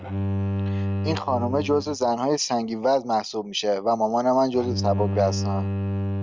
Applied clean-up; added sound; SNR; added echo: neural mask model RNNoise.